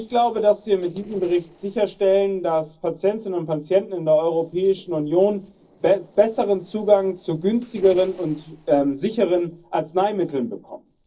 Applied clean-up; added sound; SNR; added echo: neural separator model SepFormer DNS4.